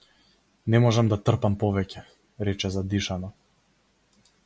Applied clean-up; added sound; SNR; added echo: none; none; none; none.